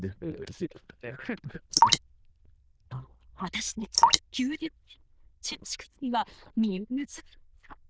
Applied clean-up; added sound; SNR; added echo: neural diffusion model UNIVERSE++.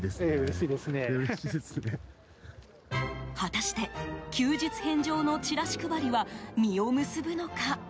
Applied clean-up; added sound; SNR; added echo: none; none; none; none.